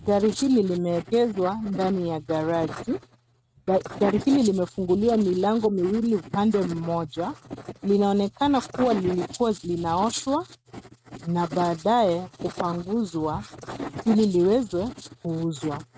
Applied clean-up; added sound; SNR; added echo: neural mask model RNNoise.